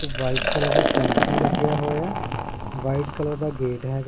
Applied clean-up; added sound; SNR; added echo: none; Liquid; -2 dB; none.